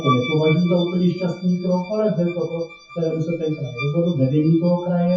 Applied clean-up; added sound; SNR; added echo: classical method WPE with log-MMSE.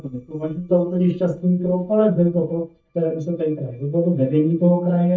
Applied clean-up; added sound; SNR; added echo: neural mask model DeepFilterNet 3.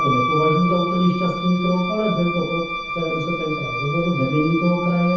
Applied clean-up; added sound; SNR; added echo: none; Wind instrument, woodwind instrument; 5 dB; reverberation time 0.7 s.